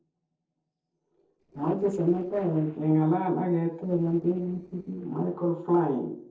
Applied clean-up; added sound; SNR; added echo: neural separator model SepFormer DNS4.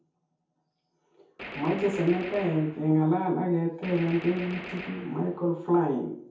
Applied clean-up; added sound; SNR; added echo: none; Gunshot, gunfire; 14 dB; reverberation time 0.6 s.